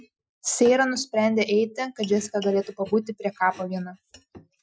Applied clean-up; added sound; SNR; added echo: classical method Wiener filter.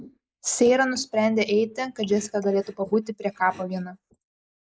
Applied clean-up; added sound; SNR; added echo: neural mask model Resemble Enhance denoiser.